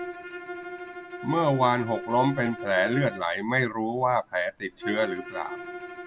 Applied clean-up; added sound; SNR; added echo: none; Bowed string instrument; 11 dB; none.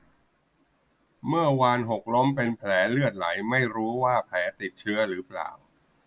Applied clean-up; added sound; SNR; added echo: none; none; none; none.